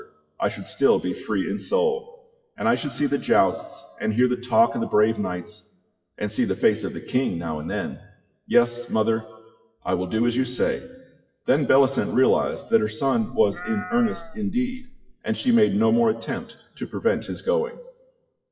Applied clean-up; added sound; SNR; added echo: classical method WPE with log-MMSE.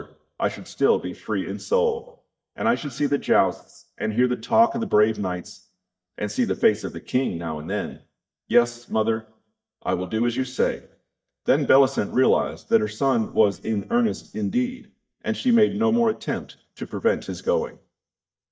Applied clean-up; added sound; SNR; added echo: neural mask model DeepFilterNet 3.